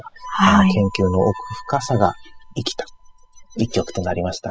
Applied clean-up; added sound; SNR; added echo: classical method spectral subtraction.